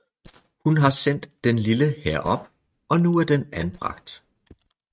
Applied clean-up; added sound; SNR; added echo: neural mask model RNNoise.